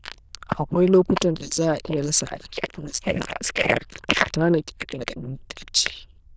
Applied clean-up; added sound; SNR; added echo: neural diffusion model UNIVERSE++.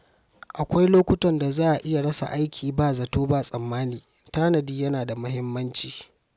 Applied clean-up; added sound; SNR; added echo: none; none; none; none.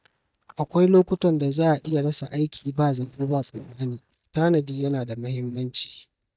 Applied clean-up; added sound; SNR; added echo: neural mask model DeepFilterNet 3.